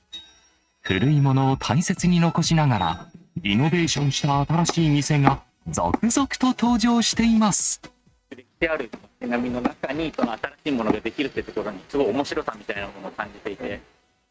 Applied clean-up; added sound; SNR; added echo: neural mask model RNNoise.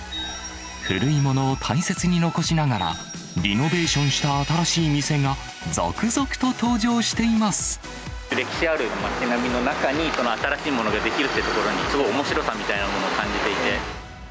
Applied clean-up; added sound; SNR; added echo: none; none; none; none.